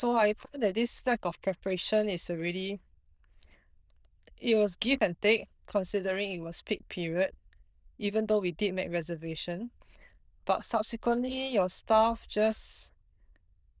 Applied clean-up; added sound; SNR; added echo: neural diffusion model UNIVERSE++.